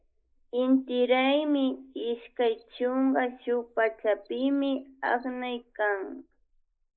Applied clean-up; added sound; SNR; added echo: neural mask model Resemble Enhance denoiser.